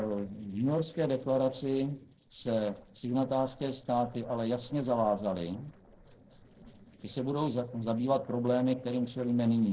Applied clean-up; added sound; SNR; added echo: neural separator model SepFormer DNS4.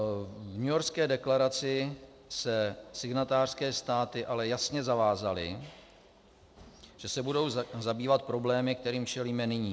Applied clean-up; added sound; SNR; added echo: none; none; none; none.